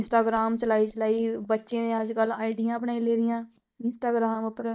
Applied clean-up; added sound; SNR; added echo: neural mask model DeepFilterNet 3.